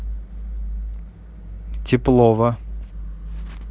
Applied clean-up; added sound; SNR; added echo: none; none; none; none.